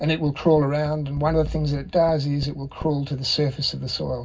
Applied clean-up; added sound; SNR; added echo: none; Tap; 19 dB; reverberation time 0.4 s.